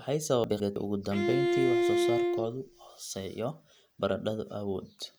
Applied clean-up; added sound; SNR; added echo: none; Bowed string instrument; -4 dB; none.